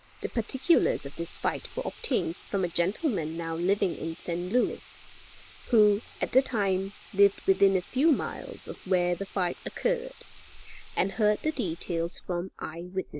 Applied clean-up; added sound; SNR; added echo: neural mask model Resemble Enhance denoiser.